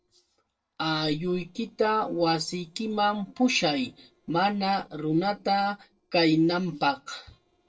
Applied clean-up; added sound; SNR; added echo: neural separator model SepFormer DNS4.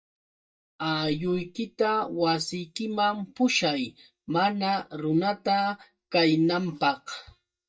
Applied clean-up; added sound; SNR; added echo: neural mask model DeepFilterNet 3.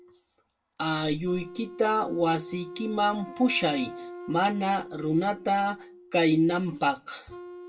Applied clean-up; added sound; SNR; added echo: none; Wind instrument, woodwind instrument; 16 dB; reverberation time 0.1 s.